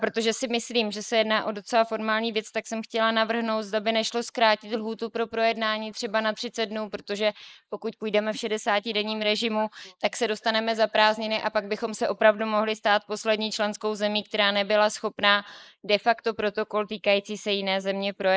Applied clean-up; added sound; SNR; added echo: neural mask model Resemble Enhance denoiser.